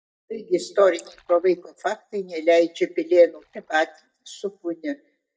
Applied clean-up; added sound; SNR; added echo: neural mask model DeepFilterNet 3.